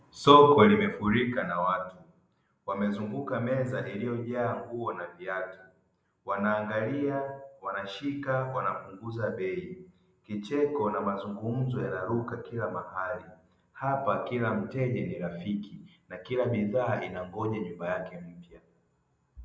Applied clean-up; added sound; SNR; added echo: none; none; none; none.